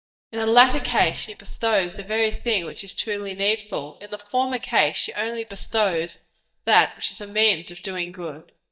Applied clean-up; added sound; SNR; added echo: neural mask model DeepFilterNet 3.